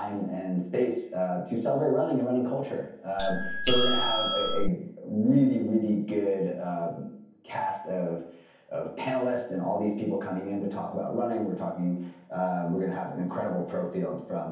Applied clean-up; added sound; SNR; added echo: none; Doorbell; -3 dB; reverberation time 0.7 s.